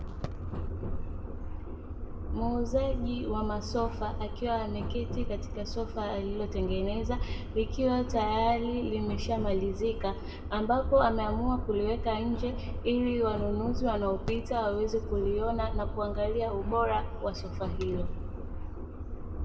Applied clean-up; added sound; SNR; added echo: none; Subway, metro, underground; 3 dB; reverberation time 1.0 s.